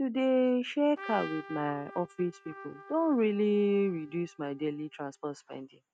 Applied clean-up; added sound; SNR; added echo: neural mask model RNNoise.